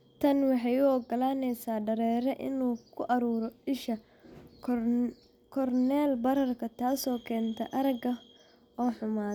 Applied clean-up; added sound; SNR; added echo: none; none; none; none.